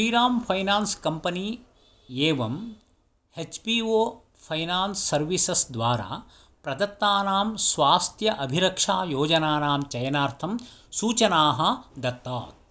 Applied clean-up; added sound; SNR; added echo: none; none; none; none.